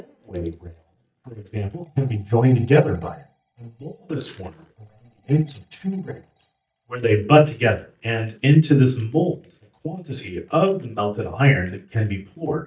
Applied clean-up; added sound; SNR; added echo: neural mask model DeepFilterNet 3.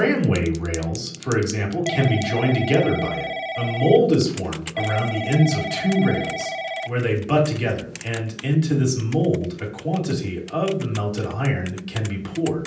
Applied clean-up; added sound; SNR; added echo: none; Telephone / Typing; 11 dB; reverberation time 0.6 s.